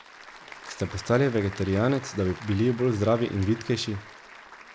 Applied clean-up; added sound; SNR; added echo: none; Applause / Crowd; 17 dB; none.